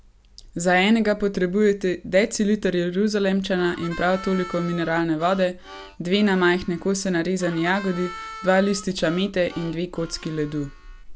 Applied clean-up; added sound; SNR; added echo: none; Harmonica; 17 dB; none.